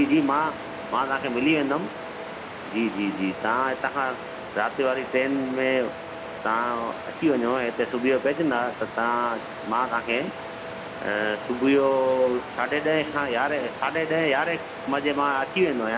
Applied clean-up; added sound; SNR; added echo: none; Guitar + Waves, surf; 10 dB; none.